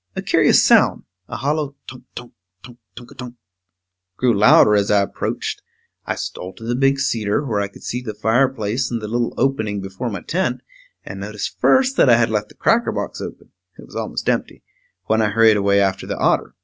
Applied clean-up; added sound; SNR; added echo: none; none; none; none.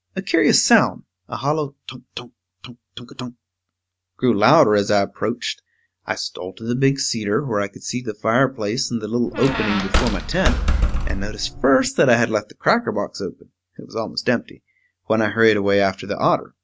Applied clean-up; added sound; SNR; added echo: none; Squeak; 0 dB; none.